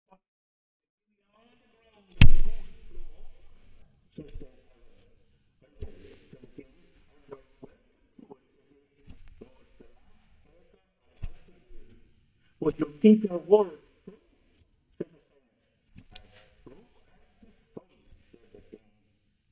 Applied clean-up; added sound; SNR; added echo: neural mask model DeepFilterNet 3.